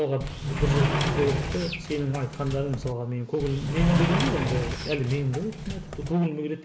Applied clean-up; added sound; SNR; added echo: none; Sliding door; 1 dB; none.